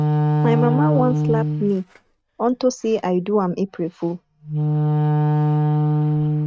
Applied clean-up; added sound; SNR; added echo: neural mask model RNNoise.